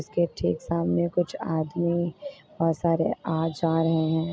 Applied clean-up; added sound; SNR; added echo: none; none; none; none.